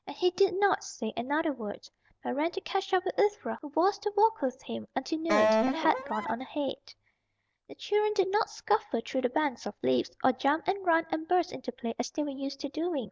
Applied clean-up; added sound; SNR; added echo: none; Wind instrument, woodwind instrument; -1 dB; none.